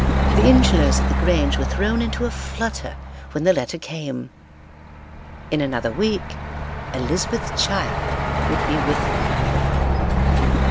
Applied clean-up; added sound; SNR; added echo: none; Truck; -3 dB; none.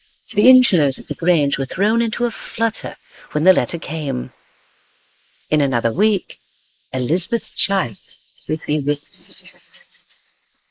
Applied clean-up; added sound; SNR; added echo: neural mask model Resemble Enhance denoiser.